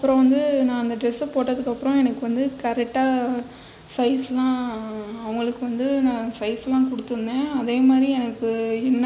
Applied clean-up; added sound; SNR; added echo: none; none; none; none.